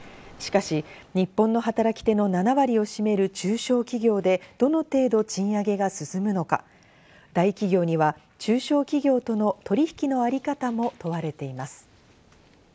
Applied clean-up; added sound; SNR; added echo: none; none; none; none.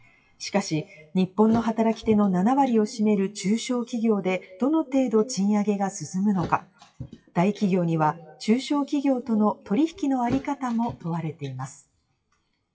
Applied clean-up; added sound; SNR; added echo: classical method WPE with log-MMSE.